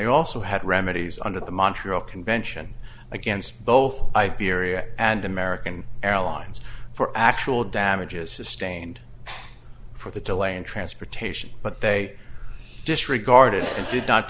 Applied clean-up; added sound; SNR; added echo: none; none; none; none.